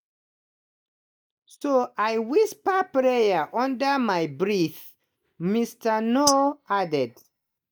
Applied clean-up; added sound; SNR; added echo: neural mask model DeepFilterNet 3.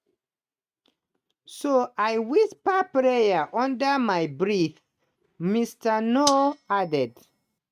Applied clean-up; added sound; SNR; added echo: neural mask model RNNoise.